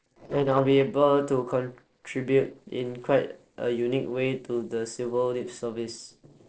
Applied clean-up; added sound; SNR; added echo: neural separator model SepFormer DNS4.